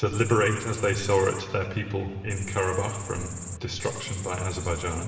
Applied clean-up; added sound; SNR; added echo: none; Cricket; 11 dB; reverberation time 2.2 s.